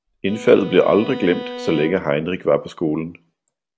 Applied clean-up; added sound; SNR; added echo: none; Bowed string instrument; 13 dB; none.